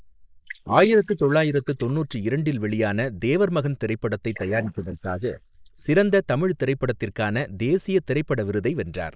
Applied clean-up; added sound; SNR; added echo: neural mask model Resemble Enhance denoiser.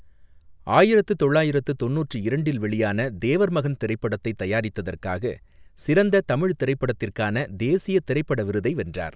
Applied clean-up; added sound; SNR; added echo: none; none; none; none.